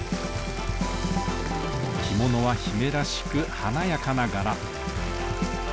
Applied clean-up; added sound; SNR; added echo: none; Bathtub (filling or washing); 16 dB; none.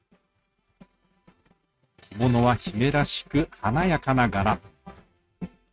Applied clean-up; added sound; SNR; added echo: neural mask model RNNoise.